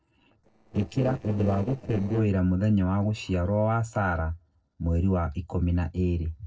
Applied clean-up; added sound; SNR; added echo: neural separator model SepFormer DNS4.